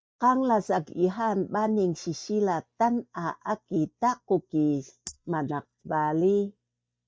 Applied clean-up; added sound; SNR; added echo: neural mask model DeepFilterNet 3.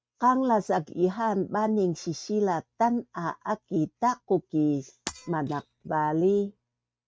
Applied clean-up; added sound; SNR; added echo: neural mask model RNNoise.